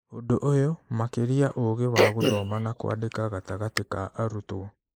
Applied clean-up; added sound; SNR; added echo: neural mask model Resemble Enhance denoiser.